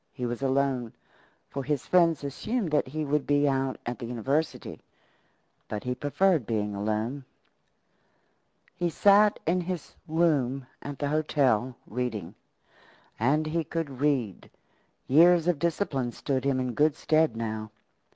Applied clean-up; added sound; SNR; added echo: none; none; none; none.